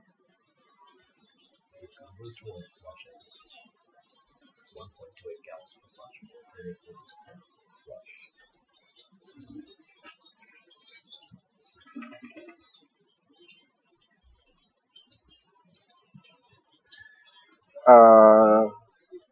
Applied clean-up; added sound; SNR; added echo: classical method Wiener filter.